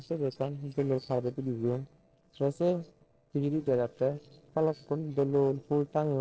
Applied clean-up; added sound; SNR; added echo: neural separator model SepFormer DNS4.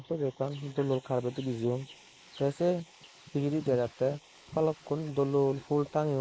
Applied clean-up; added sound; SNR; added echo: neural mask model Resemble Enhance denoiser.